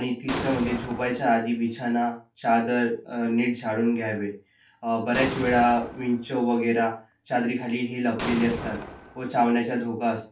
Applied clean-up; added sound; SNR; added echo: none; Explosion; 11 dB; reverberation time 0.3 s.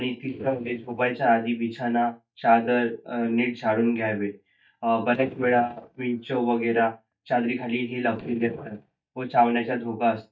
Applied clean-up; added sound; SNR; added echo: neural mask model DeepFilterNet 3.